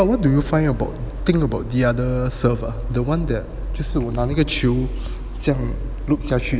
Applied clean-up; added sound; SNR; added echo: none; none; none; none.